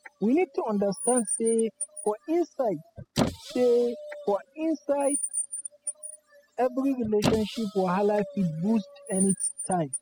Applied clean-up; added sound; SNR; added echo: classical method spectral subtraction.